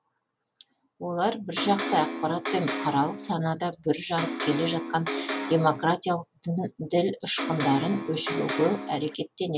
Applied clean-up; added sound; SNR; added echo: none; Electric guitar; 5 dB; none.